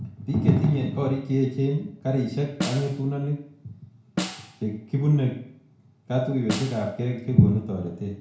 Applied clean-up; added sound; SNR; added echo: none; Snare drum; 11 dB; reverberation time 0.6 s.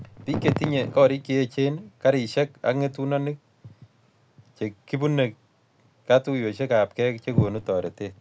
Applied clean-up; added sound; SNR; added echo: none; none; none; none.